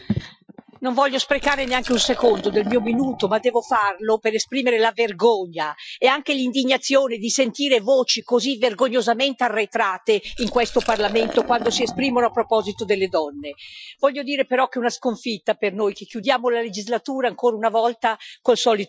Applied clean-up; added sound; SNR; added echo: classical method Wiener filter.